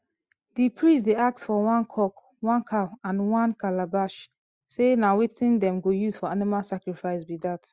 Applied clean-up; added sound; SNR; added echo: none; none; none; none.